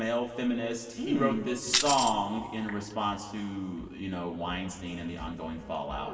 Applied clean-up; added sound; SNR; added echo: none; Tambourine; -2 dB; reverberation time 2.2 s.